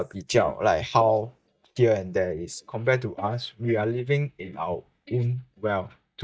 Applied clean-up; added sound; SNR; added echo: neural mask model DeepFilterNet 3.